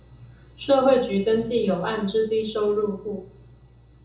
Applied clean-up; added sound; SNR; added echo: none; none; none; reverberation time 0.6 s.